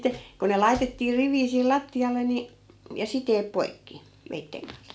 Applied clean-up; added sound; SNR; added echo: none; none; none; none.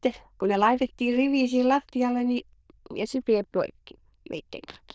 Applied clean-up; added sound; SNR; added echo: neural diffusion model UNIVERSE++.